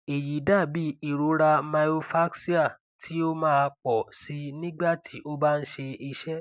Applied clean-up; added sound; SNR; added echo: none; none; none; none.